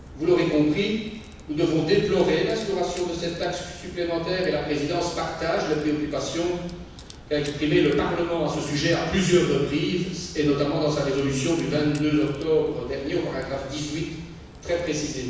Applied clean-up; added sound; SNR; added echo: none; Crack; 18 dB; reverberation time 1.1 s.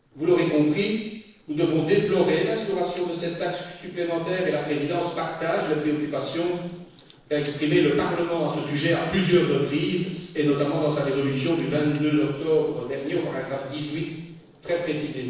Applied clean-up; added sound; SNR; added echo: neural separator model SepFormer DNS4.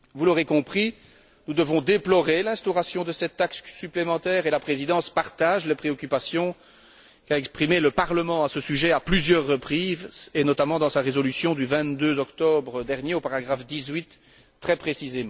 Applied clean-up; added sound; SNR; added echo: none; none; none; none.